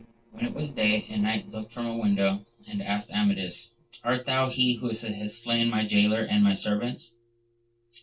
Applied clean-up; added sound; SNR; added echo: neural separator model SepFormer DNS4.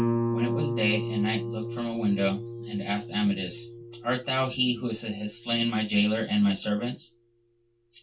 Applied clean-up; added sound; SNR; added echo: none; Guitar; 5 dB; reverberation time 0.2 s.